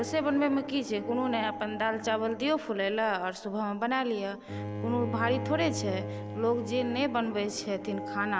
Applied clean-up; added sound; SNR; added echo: none; Bowed string instrument; 8 dB; none.